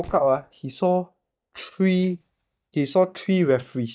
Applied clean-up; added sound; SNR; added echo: neural mask model DeepFilterNet 3.